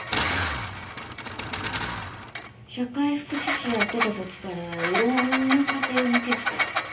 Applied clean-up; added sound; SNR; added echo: none; Engine; 0 dB; reverberation time 0.3 s.